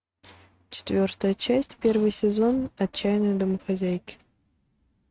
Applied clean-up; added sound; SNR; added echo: neural mask model RNNoise.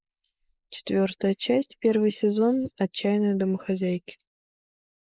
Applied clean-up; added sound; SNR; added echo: neural mask model Resemble Enhance denoiser.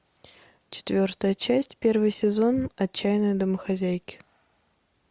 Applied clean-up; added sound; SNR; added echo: none; none; none; none.